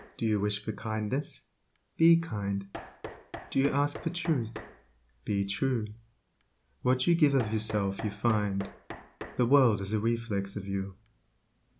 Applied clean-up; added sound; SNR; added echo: none; Knock; 17 dB; none.